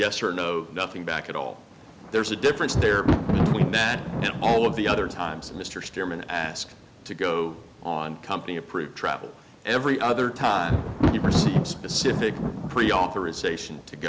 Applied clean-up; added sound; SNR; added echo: none; Thunder; 2 dB; none.